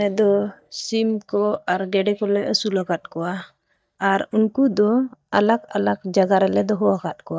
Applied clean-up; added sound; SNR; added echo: neural mask model DeepFilterNet 3.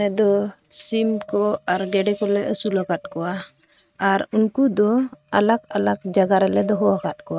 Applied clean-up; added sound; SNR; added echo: neural mask model RNNoise.